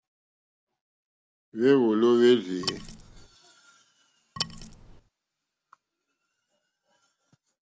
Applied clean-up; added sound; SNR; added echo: none; Wood; 9 dB; none.